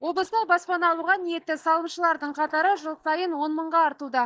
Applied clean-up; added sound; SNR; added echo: neural mask model DeepFilterNet 3.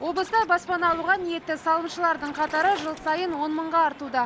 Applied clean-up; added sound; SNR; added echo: none; Scratching (performance technique) + Bicycle; 20 dB; none.